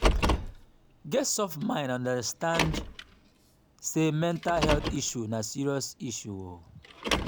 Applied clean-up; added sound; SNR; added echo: none; Car; 2 dB; none.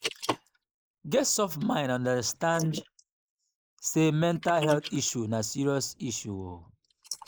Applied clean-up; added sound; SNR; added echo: neural mask model Resemble Enhance denoiser.